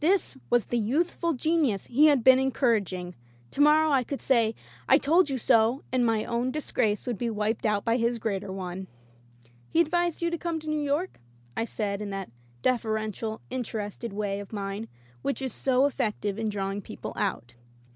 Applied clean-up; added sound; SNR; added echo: none; none; none; none.